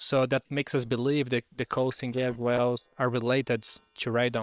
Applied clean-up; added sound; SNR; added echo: neural separator model SepFormer WHAM!.